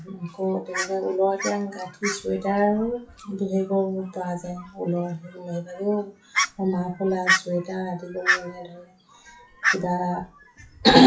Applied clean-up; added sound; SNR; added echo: classical method WPE with log-MMSE.